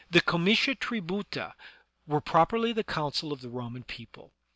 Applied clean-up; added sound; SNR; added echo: none; none; none; none.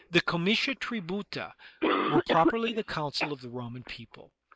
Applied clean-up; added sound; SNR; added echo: neural mask model Resemble Enhance denoiser.